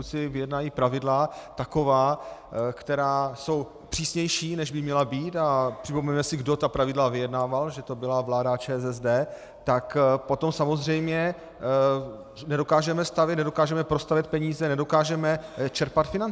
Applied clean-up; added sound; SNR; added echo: none; none; none; none.